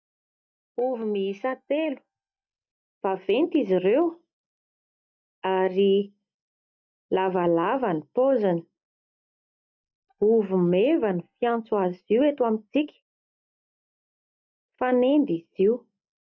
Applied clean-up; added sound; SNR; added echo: neural mask model DeepFilterNet 3.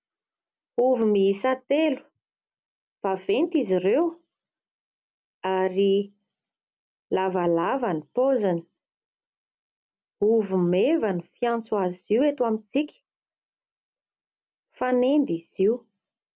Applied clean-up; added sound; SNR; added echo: none; none; none; none.